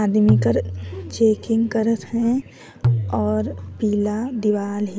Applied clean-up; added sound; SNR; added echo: none; Tabla; 5 dB; none.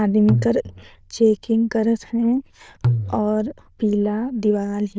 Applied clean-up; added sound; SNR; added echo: neural diffusion model UNIVERSE++.